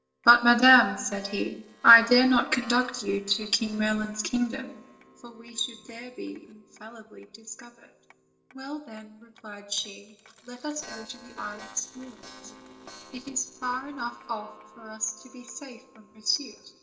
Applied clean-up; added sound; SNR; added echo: neural separator model SepFormer DNS4.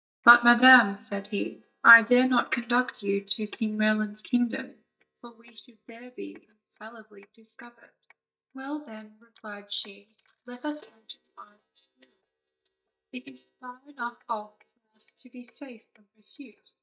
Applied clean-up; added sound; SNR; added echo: neural mask model DeepFilterNet 3.